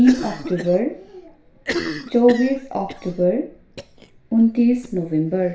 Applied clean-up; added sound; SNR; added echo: none; Cough; 13 dB; reverberation time 0.5 s.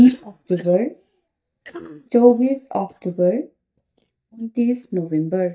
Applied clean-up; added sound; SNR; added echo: neural mask model DeepFilterNet 3.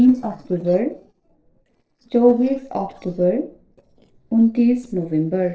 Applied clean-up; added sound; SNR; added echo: neural separator model SepFormer DNS4.